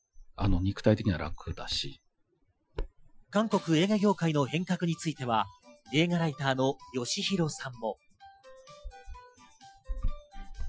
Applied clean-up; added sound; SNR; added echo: classical method Wiener filter.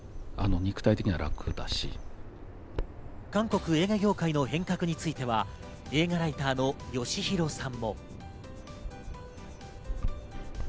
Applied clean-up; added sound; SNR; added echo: none; Bird vocalization, bird call, bird song; 6 dB; none.